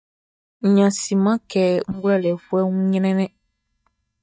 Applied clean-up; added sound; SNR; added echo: neural mask model DeepFilterNet 3.